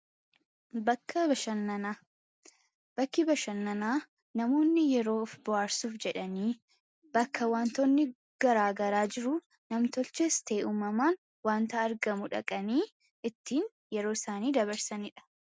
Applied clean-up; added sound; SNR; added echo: none; none; none; none.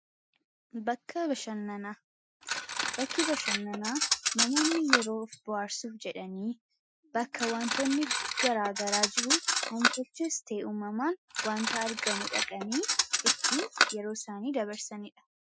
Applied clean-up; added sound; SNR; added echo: classical method Wiener filter.